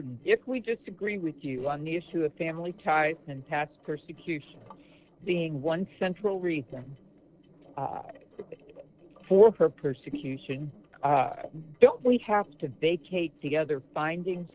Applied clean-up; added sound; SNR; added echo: neural separator model SepFormer DNS4.